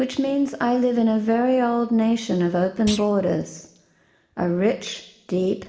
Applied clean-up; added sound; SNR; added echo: none; Thump, thud; 16 dB; reverberation time 0.7 s.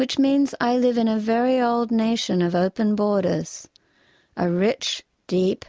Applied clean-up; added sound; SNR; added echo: none; none; none; none.